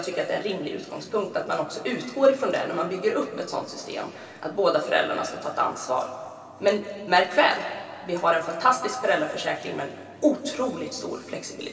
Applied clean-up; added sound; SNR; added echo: none; none; none; reverberation time 2.4 s.